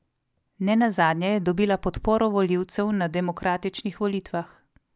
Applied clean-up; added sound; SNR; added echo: none; none; none; none.